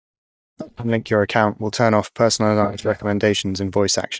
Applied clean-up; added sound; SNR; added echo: neural mask model DeepFilterNet 3.